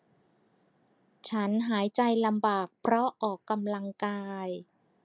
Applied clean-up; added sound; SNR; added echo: none; none; none; none.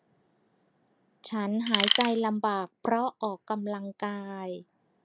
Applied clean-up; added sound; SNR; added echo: none; Tools; -3 dB; none.